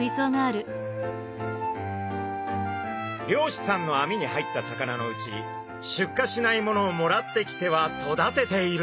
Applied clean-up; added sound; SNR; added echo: none; none; none; none.